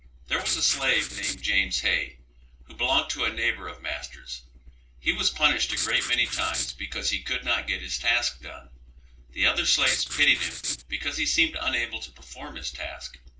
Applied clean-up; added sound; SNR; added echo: neural separator model SepFormer DNS4.